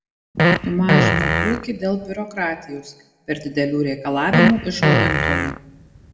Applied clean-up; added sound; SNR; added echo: none; Fart; -4 dB; reverberation time 0.7 s.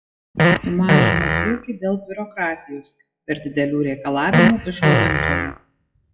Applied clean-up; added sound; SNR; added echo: classical method WPE with log-MMSE.